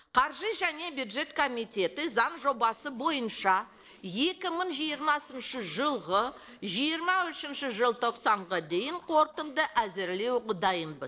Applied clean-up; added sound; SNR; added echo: neural separator model SepFormer DNS4.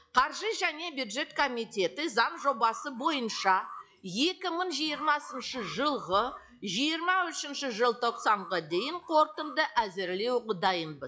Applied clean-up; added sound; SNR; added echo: classical method log-MMSE.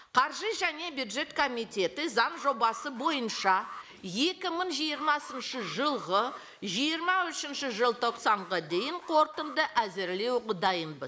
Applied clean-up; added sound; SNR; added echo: neural mask model Resemble Enhance denoiser.